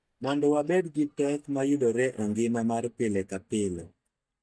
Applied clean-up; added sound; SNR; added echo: neural mask model DeepFilterNet 3.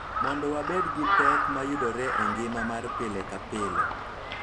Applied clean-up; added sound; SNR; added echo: none; Crow; -4 dB; none.